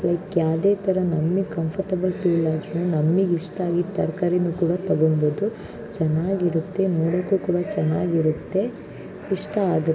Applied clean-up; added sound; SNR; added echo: none; none; none; none.